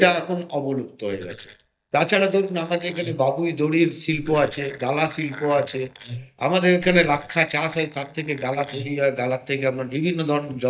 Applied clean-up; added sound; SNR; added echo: neural mask model DeepFilterNet 3.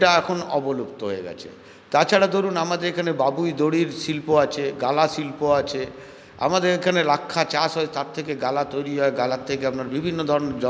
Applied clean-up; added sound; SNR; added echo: none; none; none; none.